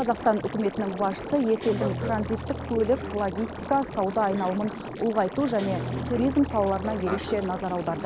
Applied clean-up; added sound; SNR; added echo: none; Guitar + Liquid; 8 dB; none.